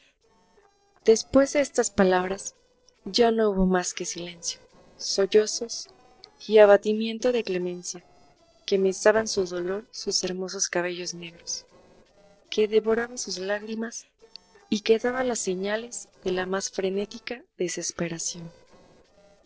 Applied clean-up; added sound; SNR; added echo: neural separator model SepFormer DNS4.